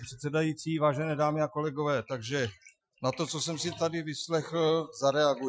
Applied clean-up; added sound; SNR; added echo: classical method Wiener filter.